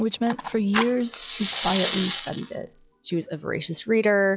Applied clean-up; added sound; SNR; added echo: classical method log-MMSE.